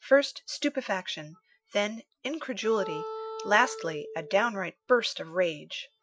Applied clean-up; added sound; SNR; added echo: classical method Wiener filter.